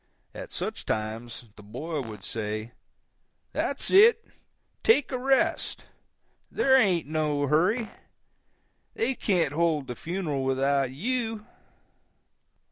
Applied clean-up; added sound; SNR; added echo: none; Fart; 16 dB; none.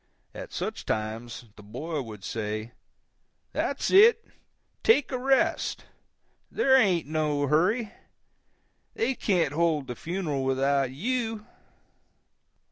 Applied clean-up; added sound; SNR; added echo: none; none; none; none.